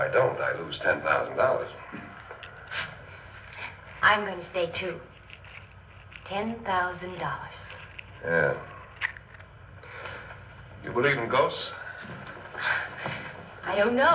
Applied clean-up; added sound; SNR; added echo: none; Fire; 19 dB; reverberation time 0.6 s.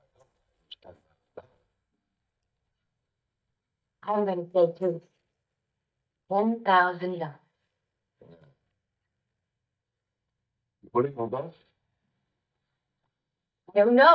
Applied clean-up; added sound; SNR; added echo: neural mask model DeepFilterNet 3.